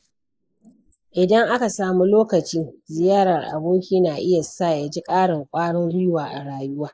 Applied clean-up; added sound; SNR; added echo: neural mask model Resemble Enhance denoiser.